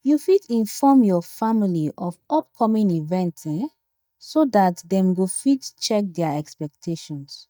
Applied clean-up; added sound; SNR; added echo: neural mask model DeepFilterNet 3.